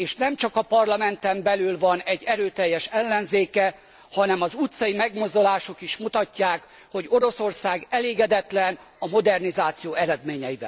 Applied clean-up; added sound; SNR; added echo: none; none; none; none.